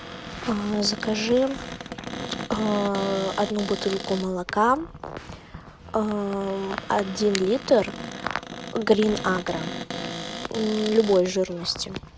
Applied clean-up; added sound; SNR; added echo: none; Cupboard open or close; 11 dB; none.